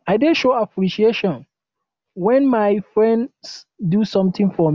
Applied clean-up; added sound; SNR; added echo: none; none; none; none.